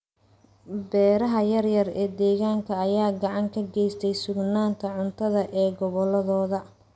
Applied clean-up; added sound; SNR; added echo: none; none; none; none.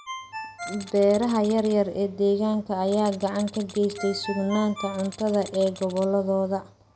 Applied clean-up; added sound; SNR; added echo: none; Ringtone + Tools; 16 dB; none.